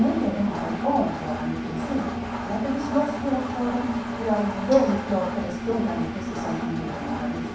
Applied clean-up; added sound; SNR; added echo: none; Engine; 4 dB; reverberation time 0.7 s.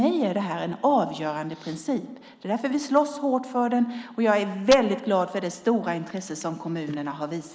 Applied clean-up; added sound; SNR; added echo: none; none; none; none.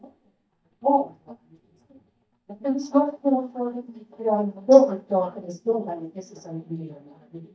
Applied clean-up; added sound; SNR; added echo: neural mask model DeepFilterNet 3.